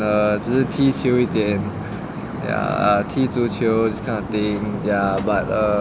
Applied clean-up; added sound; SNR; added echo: none; none; none; none.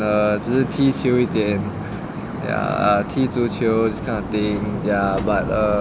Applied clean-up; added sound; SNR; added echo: none; Fire; 16 dB; none.